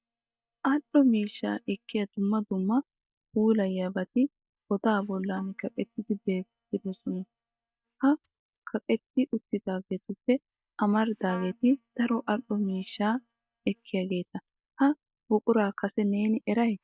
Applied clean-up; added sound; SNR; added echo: neural mask model DeepFilterNet 3.